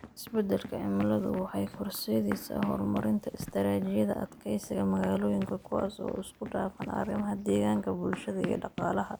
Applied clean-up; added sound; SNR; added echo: none; Run; 14 dB; none.